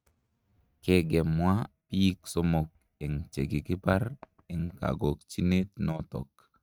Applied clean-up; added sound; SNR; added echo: neural mask model RNNoise.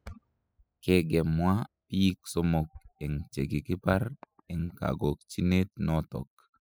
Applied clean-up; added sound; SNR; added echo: classical method spectral subtraction.